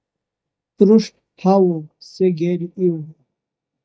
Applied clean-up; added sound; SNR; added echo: neural mask model DeepFilterNet 3.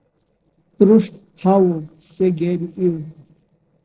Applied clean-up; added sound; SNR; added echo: neural separator model SepFormer DNS4.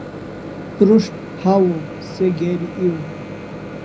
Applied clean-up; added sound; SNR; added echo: none; Microwave oven; 11 dB; reverberation time 0.5 s.